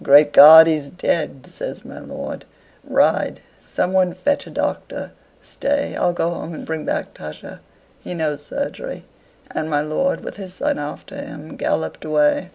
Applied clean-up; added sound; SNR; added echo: none; none; none; none.